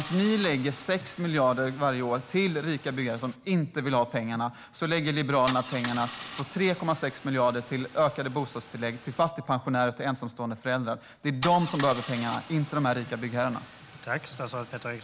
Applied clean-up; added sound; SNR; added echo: none; Idling / Engine starting / Car; 16 dB; none.